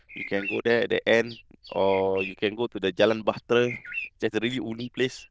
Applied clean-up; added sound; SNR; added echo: neural diffusion model UNIVERSE++.